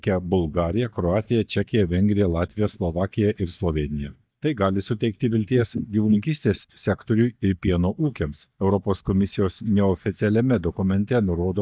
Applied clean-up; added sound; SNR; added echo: neural mask model DeepFilterNet 3.